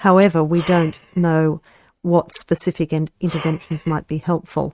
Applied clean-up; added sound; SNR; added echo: neural mask model RNNoise.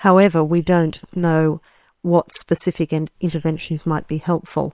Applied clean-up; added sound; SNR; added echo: neural separator model SepFormer WHAM!.